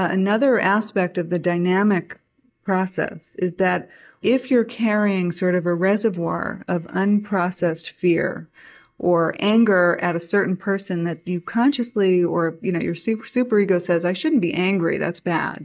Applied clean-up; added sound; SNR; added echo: neural mask model DeepFilterNet 3.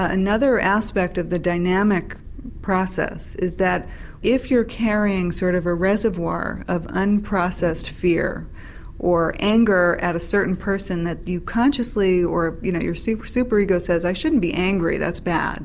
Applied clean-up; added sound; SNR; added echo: none; none; none; none.